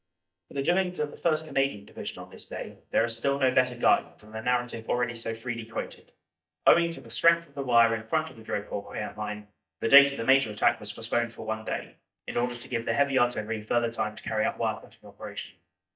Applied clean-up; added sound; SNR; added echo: neural mask model DeepFilterNet 3.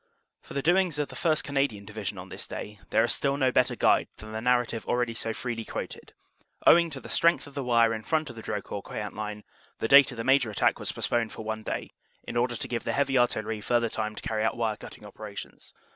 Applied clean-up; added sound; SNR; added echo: none; none; none; none.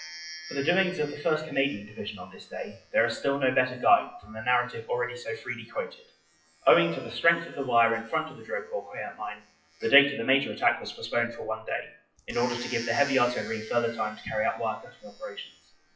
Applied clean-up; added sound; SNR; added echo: classical method WPE with log-MMSE.